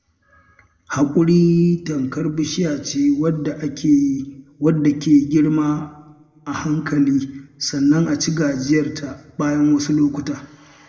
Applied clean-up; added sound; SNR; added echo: none; none; none; reverberation time 1.1 s.